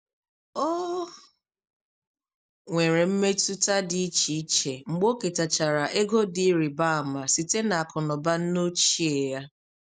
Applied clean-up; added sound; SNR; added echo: none; none; none; none.